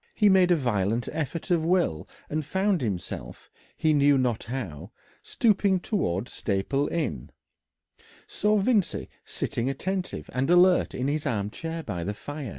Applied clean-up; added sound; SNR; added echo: none; none; none; none.